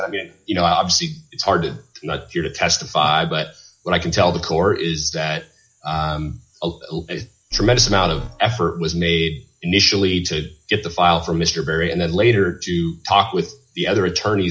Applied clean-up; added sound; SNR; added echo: classical method log-MMSE.